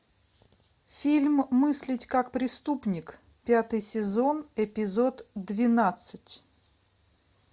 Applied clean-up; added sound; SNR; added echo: none; none; none; none.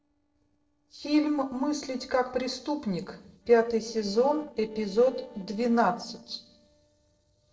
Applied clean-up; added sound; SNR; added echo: neural separator model SepFormer DNS4.